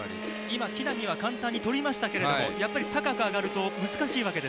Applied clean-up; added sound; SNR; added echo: none; Bowed string instrument; 8 dB; none.